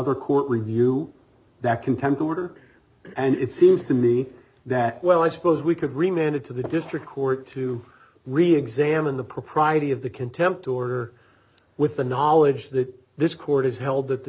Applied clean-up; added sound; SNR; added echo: none; none; none; none.